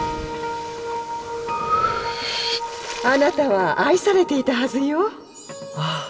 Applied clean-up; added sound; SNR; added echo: none; Breathing; 9 dB; reverberation time 1.0 s.